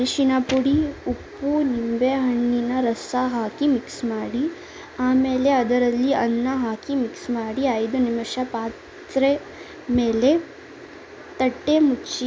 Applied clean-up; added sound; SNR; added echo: none; none; none; none.